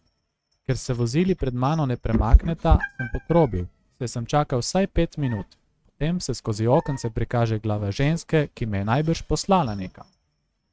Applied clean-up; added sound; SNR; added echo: neural mask model RNNoise.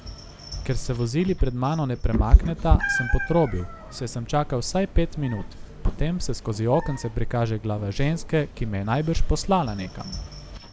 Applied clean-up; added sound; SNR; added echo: none; Meow; 4 dB; none.